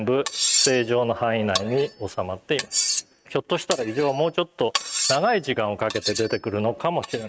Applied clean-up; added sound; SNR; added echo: neural mask model RNNoise.